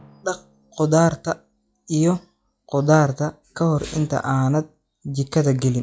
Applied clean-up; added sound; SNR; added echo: classical method log-MMSE.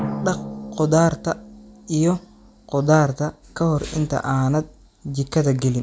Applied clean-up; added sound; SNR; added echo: none; Drum; 15 dB; none.